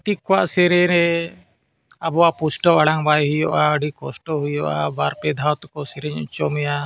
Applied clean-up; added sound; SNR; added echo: none; none; none; none.